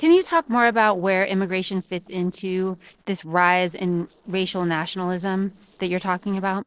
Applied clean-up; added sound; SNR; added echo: neural separator model SepFormer DNS4.